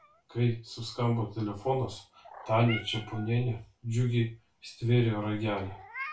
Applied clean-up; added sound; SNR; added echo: none; Meow; 17 dB; reverberation time 0.2 s.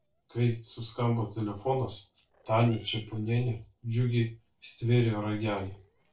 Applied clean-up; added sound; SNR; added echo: neural separator model SepFormer DNS4.